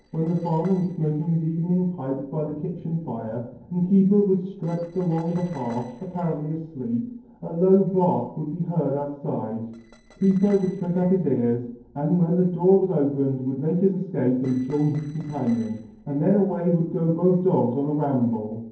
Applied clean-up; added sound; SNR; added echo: neural separator model SepFormer DNS4.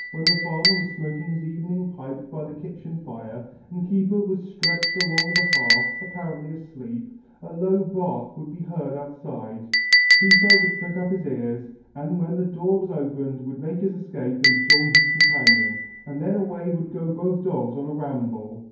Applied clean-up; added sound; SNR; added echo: none; Chink, clink; -2 dB; reverberation time 0.9 s.